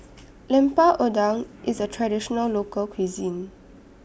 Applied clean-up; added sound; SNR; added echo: none; none; none; none.